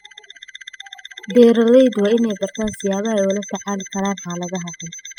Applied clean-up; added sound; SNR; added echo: classical method spectral subtraction.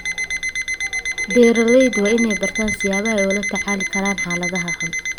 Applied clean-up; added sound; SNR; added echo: none; Alarm; 4 dB; none.